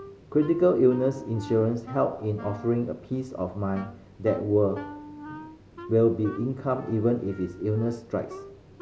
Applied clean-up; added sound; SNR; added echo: none; Wind instrument, woodwind instrument; 17 dB; none.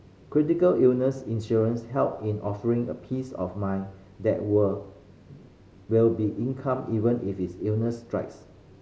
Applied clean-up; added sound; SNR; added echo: none; none; none; none.